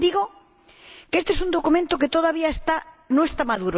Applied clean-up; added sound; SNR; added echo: none; none; none; none.